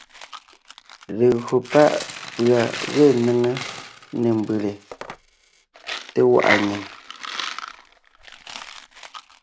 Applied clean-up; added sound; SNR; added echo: none; Coin (dropping); 10 dB; none.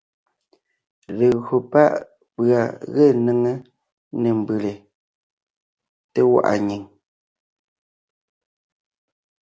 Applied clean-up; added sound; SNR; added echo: none; none; none; none.